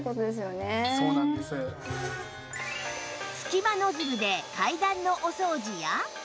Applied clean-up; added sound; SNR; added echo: none; Hammer / Chink, clink + Screech; 14 dB; none.